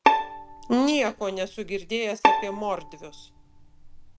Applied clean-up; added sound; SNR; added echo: none; Bowed string instrument; -1 dB; none.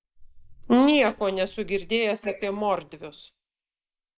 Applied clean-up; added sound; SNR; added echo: neural mask model Resemble Enhance denoiser.